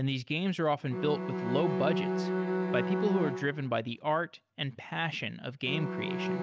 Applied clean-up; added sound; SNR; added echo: none; Bowed string instrument; 2 dB; none.